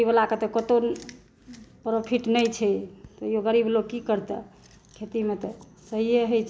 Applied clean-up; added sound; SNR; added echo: none; none; none; none.